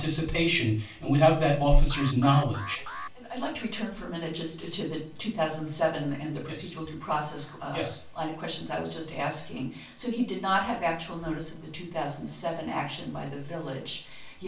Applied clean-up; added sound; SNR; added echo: none; Alarm; 12 dB; reverberation time 0.3 s.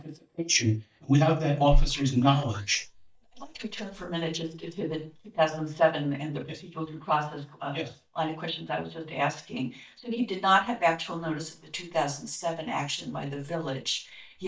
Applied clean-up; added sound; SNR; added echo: neural mask model DeepFilterNet 3.